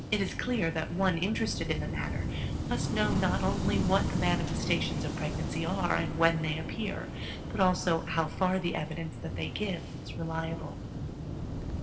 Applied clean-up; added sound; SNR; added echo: none; Waves, surf / Wind; 2 dB; reverberation time 2.4 s.